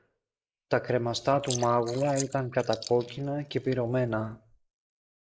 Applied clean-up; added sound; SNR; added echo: neural mask model Resemble Enhance denoiser.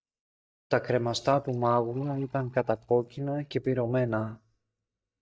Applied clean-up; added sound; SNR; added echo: neural mask model DeepFilterNet 3.